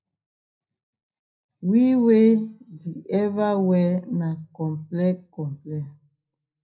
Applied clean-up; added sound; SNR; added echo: none; none; none; reverberation time 0.4 s.